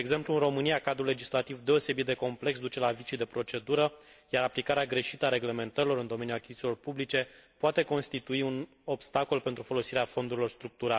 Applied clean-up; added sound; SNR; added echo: none; none; none; none.